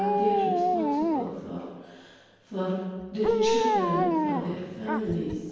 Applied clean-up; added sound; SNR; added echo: none; Dog; -3 dB; reverberation time 1.2 s.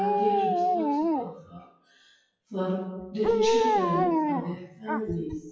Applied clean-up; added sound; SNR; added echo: classical method WPE with log-MMSE.